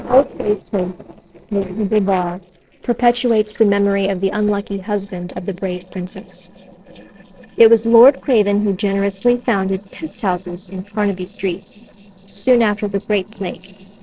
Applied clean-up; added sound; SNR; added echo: neural separator model SepFormer DNS4.